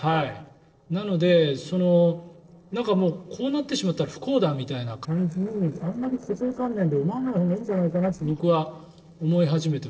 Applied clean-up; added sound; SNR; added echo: neural separator model SepFormer DNS4.